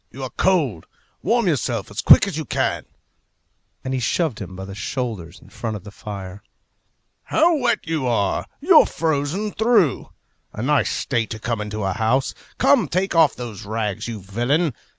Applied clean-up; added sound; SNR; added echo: none; none; none; none.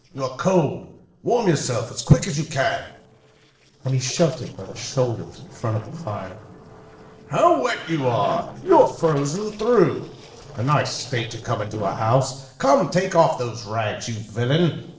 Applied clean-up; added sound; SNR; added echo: neural separator model SepFormer DNS4.